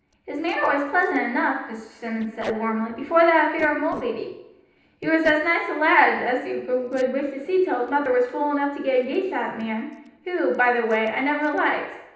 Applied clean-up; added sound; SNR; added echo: neural separator model SepFormer DNS4.